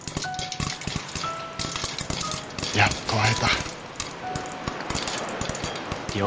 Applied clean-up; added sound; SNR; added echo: none; Frying (food); 4 dB; none.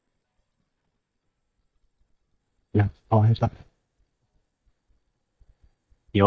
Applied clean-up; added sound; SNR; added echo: neural mask model DeepFilterNet 3.